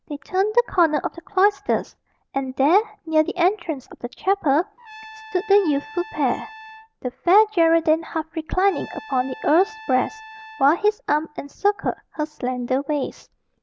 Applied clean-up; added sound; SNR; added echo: none; Trumpet; 18 dB; none.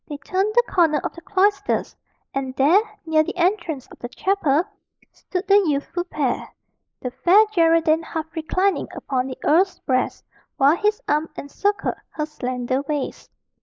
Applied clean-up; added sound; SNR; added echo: neural mask model Resemble Enhance denoiser.